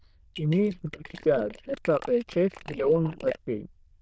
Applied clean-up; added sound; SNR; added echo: neural diffusion model UNIVERSE++.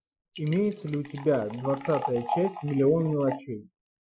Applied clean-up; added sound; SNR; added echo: classical method Wiener filter.